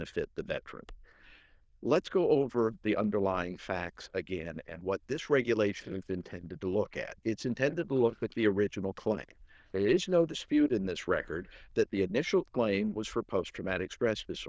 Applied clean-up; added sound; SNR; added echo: neural diffusion model UNIVERSE++.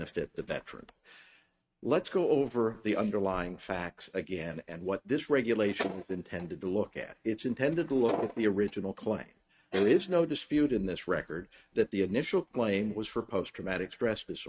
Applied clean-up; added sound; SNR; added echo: neural mask model RNNoise.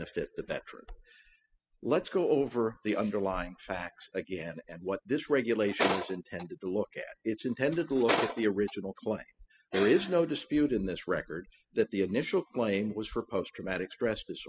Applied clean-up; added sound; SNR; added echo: classical method spectral subtraction.